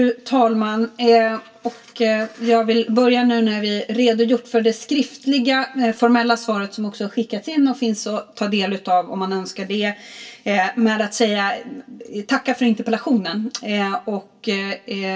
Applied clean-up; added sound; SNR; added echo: none; none; none; reverberation time 0.1 s.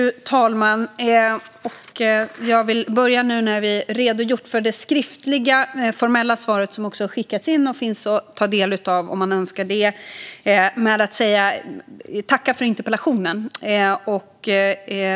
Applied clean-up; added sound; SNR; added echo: none; none; none; none.